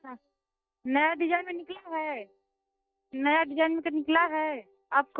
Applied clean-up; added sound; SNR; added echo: neural mask model DeepFilterNet 3.